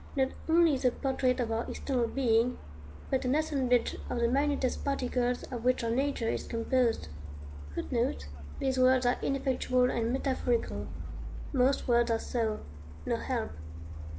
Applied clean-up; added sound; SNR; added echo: none; Truck; 10 dB; none.